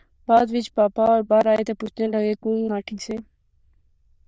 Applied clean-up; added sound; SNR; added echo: neural diffusion model UNIVERSE++.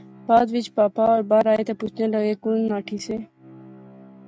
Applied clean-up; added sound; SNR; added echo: neural mask model RNNoise.